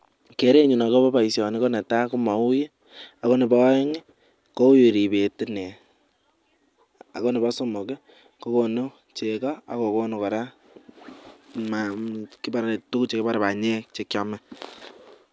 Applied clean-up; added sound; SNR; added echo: none; none; none; none.